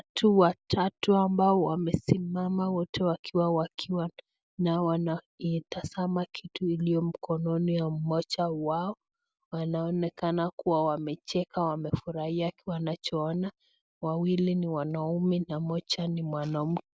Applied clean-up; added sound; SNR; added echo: none; none; none; none.